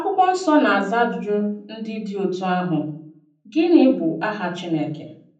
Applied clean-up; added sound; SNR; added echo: none; none; none; reverberation time 0.6 s.